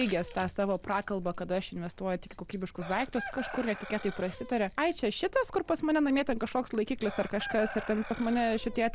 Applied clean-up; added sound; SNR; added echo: none; Chicken, rooster + Chewing, mastication; 12 dB; none.